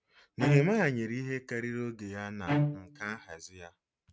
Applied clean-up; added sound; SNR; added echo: neural mask model RNNoise.